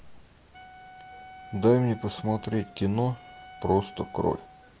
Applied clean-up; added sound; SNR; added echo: none; Wind instrument, woodwind instrument; 19 dB; none.